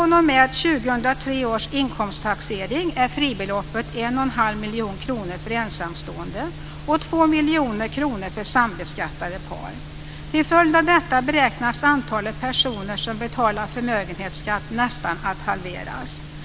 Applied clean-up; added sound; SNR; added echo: none; none; none; none.